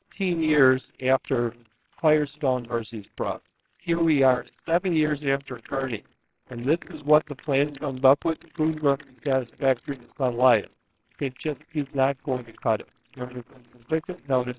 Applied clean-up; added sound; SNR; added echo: neural separator model SepFormer WHAMR!.